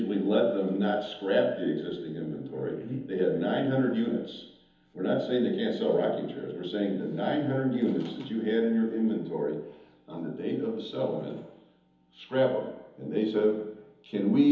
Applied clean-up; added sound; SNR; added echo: none; none; none; reverberation time 1.3 s.